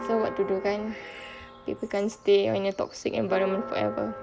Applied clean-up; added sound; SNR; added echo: none; Church bell; 11 dB; none.